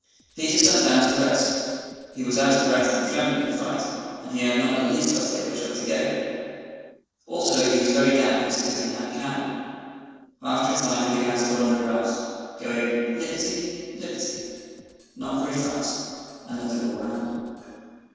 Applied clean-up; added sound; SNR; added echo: neural separator model SepFormer DNS4.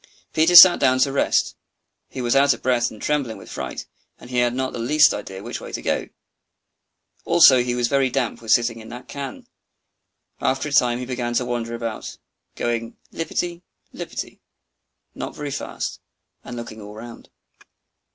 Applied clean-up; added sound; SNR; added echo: none; none; none; none.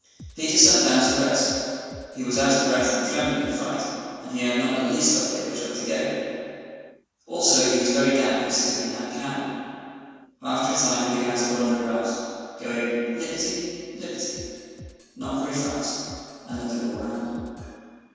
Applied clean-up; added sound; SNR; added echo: none; Drum kit; 19 dB; reverberation time 2.1 s.